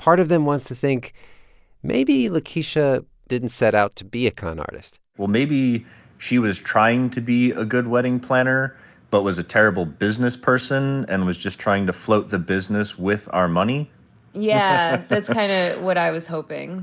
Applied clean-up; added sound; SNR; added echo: none; none; none; none.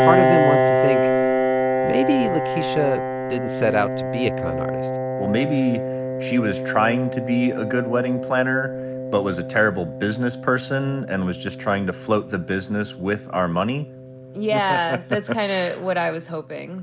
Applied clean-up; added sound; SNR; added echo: none; Piano; 1 dB; none.